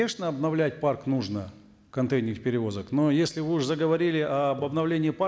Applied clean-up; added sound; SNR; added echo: none; none; none; none.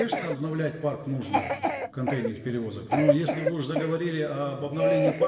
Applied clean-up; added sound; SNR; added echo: none; Cough; 0 dB; reverberation time 1.8 s.